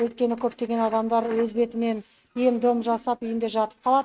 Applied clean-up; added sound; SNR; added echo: neural mask model RNNoise.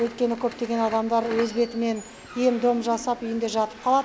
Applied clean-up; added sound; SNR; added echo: none; Crackle; 19 dB; none.